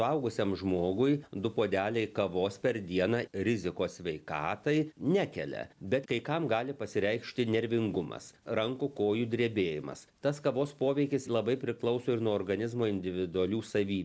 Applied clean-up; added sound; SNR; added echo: none; none; none; none.